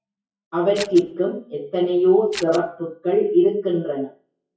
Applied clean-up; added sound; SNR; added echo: classical method WPE with log-MMSE.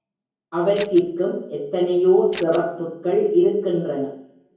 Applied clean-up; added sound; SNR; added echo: none; Scissors; 14 dB; reverberation time 0.7 s.